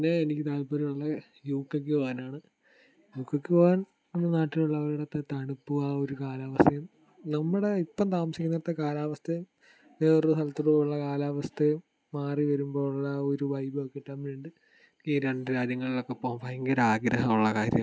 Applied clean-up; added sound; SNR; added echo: none; none; none; none.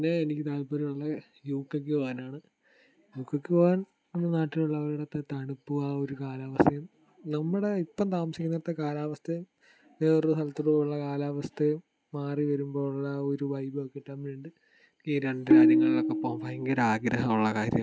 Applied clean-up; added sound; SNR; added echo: none; Tabla; -5 dB; none.